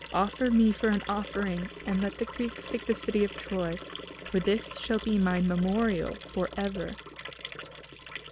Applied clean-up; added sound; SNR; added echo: none; Liquid; 13 dB; none.